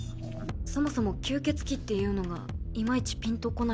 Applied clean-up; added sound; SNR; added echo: none; none; none; none.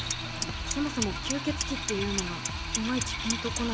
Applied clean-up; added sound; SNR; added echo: none; Drill + Clock; 2 dB; none.